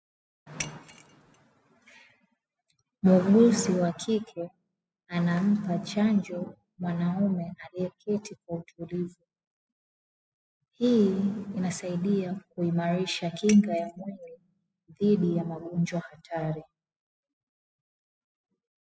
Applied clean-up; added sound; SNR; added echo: classical method spectral subtraction.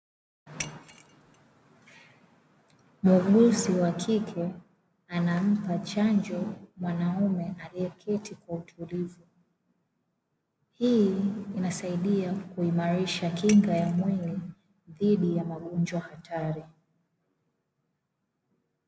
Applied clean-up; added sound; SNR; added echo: none; Shatter; 15 dB; none.